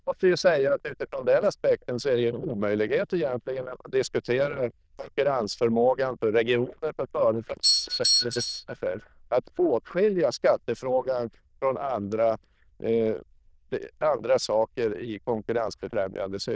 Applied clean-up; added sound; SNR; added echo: neural diffusion model UNIVERSE++.